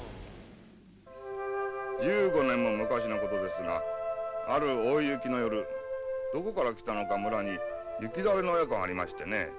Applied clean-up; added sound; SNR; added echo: none; none; none; none.